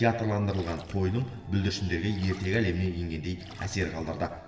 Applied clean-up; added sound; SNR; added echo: none; Splash, splatter; 19 dB; reverberation time 1.0 s.